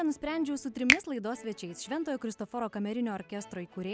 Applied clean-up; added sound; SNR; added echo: none; Finger snapping; 0 dB; none.